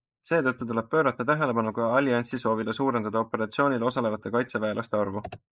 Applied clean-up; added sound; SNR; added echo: neural mask model Resemble Enhance denoiser.